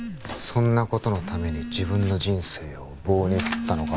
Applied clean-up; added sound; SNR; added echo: none; Telephone; 9 dB; none.